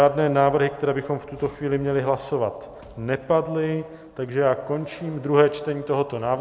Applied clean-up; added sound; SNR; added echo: none; none; none; none.